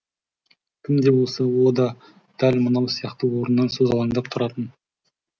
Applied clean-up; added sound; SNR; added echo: none; none; none; none.